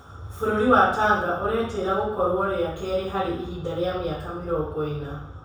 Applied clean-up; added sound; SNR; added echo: none; none; none; reverberation time 0.7 s.